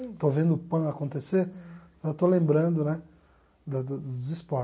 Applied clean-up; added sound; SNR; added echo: none; none; none; none.